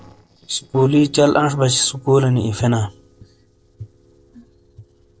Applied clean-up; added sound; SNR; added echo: neural separator model SepFormer DNS4.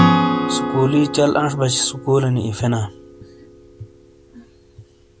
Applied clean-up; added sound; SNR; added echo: none; Acoustic guitar / Strum; 2 dB; none.